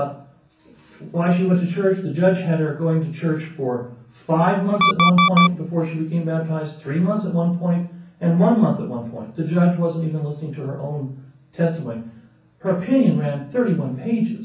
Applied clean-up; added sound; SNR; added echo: none; Alarm; -2 dB; reverberation time 0.6 s.